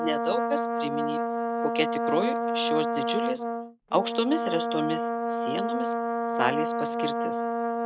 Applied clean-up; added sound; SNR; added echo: none; Brass instrument; -2 dB; none.